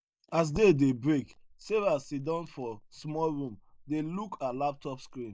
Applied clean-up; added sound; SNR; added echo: neural mask model Resemble Enhance denoiser.